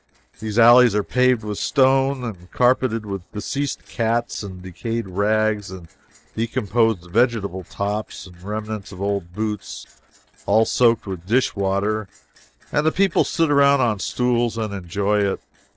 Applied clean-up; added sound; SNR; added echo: neural separator model SepFormer DNS4.